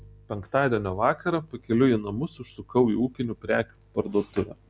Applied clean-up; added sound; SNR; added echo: none; none; none; none.